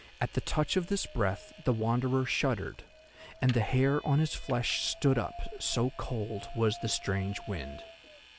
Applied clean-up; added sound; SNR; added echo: none; Vehicle + Wind; 19 dB; none.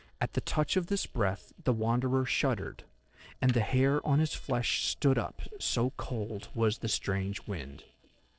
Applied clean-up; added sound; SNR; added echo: neural separator model SepFormer DNS4.